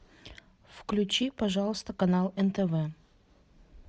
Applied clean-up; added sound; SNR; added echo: none; none; none; none.